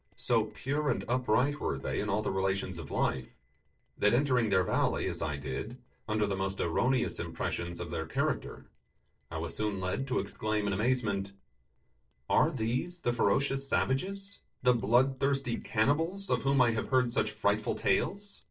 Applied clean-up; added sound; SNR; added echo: neural separator model SepFormer DNS4.